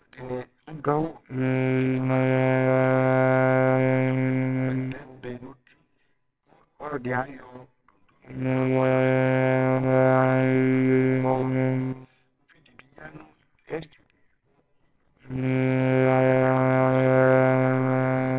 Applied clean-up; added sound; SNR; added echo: neural separator model SepFormer WHAMR!.